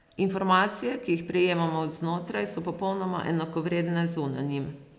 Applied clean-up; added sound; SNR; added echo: none; none; none; none.